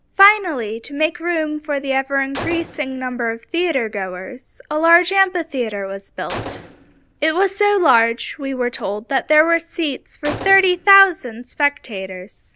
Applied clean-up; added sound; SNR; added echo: none; Gunshot, gunfire; 18 dB; none.